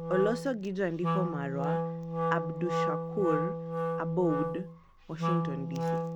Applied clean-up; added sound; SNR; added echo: none; Wind instrument, woodwind instrument; -1 dB; none.